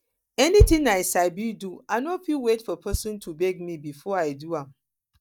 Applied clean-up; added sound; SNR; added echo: neural mask model DeepFilterNet 3.